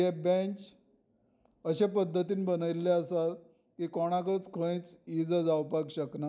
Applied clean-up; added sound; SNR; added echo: none; none; none; none.